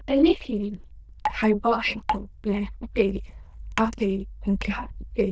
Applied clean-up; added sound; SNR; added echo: neural diffusion model UNIVERSE++.